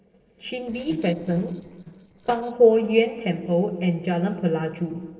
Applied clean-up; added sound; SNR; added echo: neural separator model SepFormer DNS4.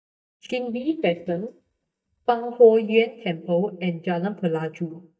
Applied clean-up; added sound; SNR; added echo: neural mask model DeepFilterNet 3.